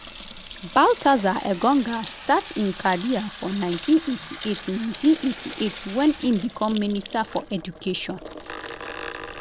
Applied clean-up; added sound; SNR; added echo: none; Sink (filling or washing) / Water tap, faucet; 12 dB; none.